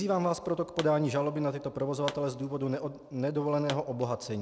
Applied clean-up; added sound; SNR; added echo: none; Explosion; 14 dB; none.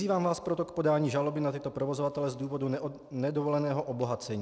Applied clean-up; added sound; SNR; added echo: none; none; none; none.